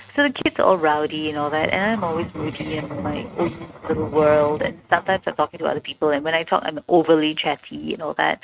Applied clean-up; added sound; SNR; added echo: neural mask model RNNoise.